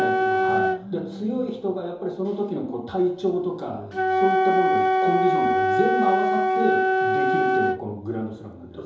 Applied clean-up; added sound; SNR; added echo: none; Wind instrument, woodwind instrument; -4 dB; reverberation time 2.8 s.